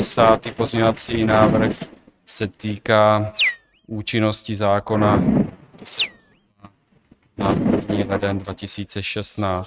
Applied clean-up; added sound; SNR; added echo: neural mask model RNNoise.